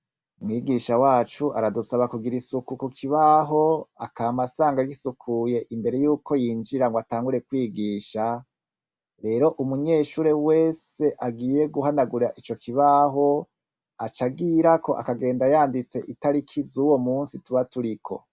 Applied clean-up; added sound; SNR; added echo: none; none; none; none.